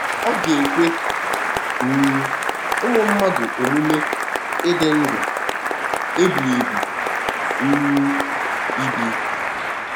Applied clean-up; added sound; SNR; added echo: none; Applause; 0 dB; none.